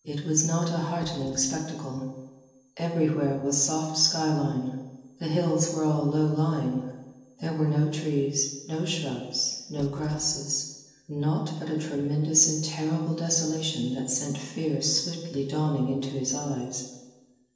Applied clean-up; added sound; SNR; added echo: neural separator model SepFormer DNS4.